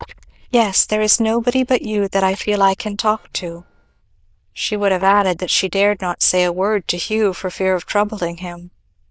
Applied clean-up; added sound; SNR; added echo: neural diffusion model UNIVERSE++.